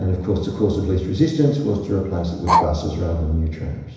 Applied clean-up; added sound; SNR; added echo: none; Bark; 4 dB; reverberation time 1.0 s.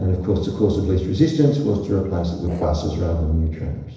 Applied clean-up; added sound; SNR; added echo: neural separator model SepFormer DNS4.